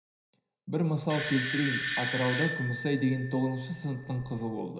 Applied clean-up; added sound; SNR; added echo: none; Bell / Doorbell; 5 dB; reverberation time 0.9 s.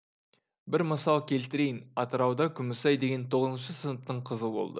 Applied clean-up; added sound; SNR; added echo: none; none; none; none.